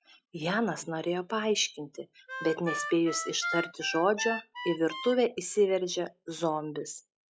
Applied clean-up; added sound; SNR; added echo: classical method log-MMSE.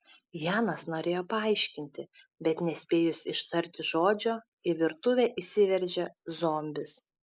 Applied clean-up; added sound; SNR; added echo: neural mask model Resemble Enhance denoiser.